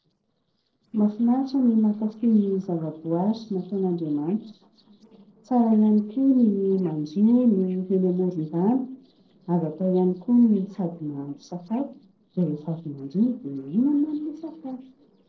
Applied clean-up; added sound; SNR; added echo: neural separator model SepFormer DNS4.